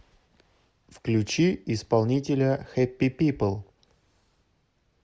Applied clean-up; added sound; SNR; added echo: none; none; none; none.